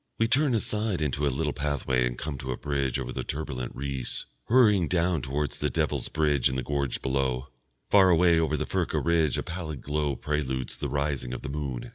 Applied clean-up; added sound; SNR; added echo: none; none; none; none.